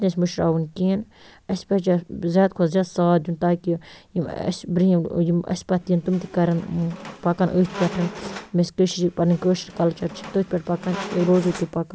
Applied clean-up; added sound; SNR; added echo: none; Squeak; 15 dB; none.